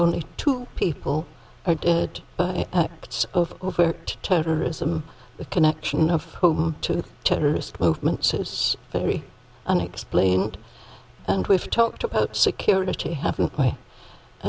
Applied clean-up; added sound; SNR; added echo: none; none; none; none.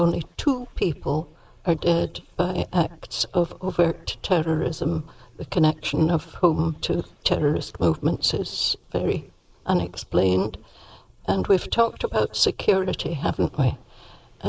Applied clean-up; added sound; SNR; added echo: neural mask model Resemble Enhance denoiser.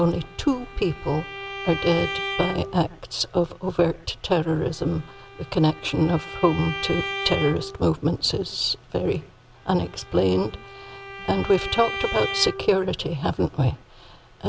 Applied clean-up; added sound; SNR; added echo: none; Bowed string instrument; 11 dB; none.